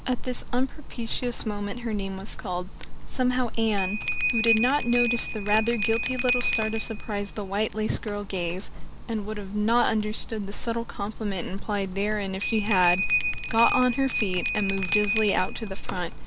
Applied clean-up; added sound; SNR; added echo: none; Bell + Computer keyboard; 1 dB; none.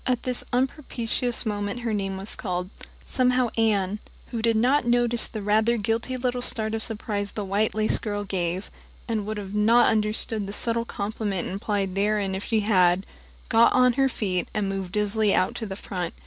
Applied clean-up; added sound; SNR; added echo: none; none; none; none.